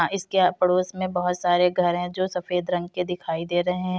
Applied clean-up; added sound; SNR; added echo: none; none; none; none.